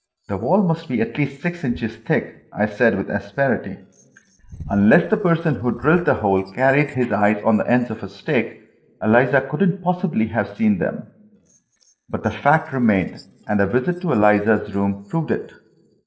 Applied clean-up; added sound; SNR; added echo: neural separator model SepFormer DNS4.